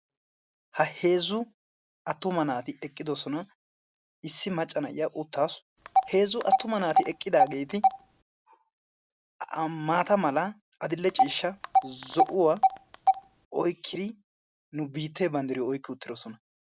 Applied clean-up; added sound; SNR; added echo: none; Telephone; -3 dB; none.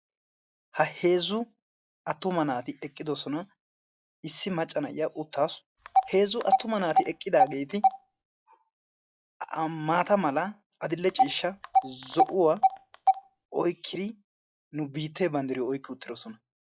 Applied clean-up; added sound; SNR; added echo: classical method log-MMSE.